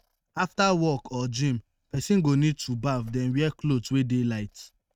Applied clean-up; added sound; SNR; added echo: neural mask model RNNoise.